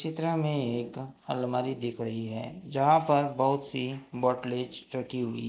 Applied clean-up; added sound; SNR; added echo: none; none; none; none.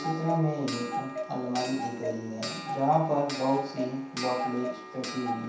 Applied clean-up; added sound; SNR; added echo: none; Clock; 6 dB; reverberation time 0.7 s.